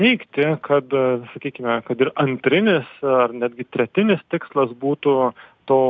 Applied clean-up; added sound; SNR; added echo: none; none; none; none.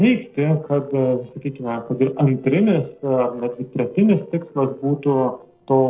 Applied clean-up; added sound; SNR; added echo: neural separator model SepFormer DNS4.